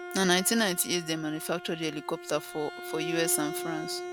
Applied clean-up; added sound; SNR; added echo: none; Bowed string instrument; 9 dB; none.